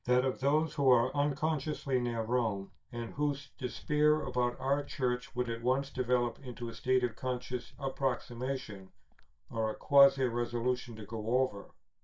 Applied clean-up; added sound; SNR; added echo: neural mask model DeepFilterNet 3.